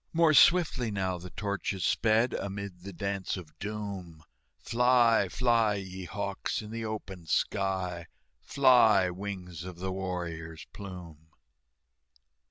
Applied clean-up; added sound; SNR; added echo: none; none; none; none.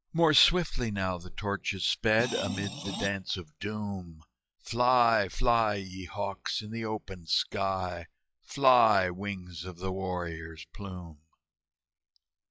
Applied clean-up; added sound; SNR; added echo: classical method log-MMSE.